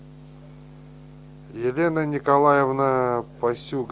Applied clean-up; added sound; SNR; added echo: none; none; none; none.